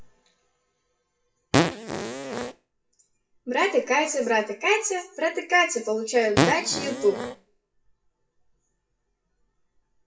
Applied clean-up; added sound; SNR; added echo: classical method WPE with log-MMSE.